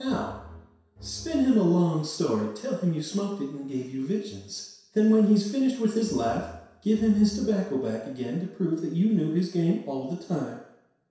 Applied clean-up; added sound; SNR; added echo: none; Bowed string instrument; 19 dB; reverberation time 0.7 s.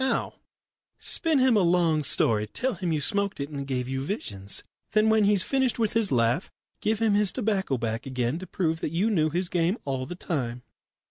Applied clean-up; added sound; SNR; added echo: none; none; none; none.